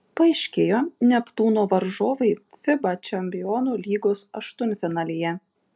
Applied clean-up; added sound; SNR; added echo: none; none; none; none.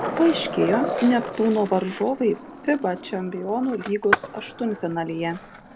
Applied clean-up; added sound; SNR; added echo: none; Skateboard; 7 dB; none.